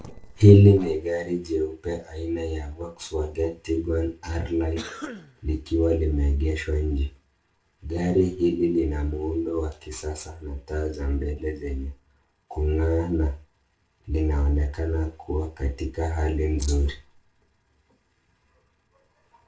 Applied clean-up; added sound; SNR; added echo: neural separator model SepFormer DNS4.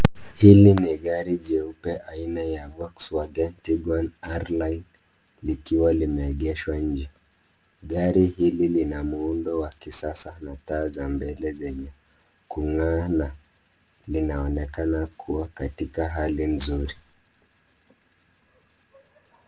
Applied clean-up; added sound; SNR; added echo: none; none; none; none.